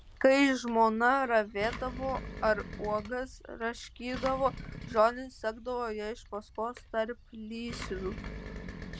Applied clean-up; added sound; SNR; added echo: none; Engine; 13 dB; none.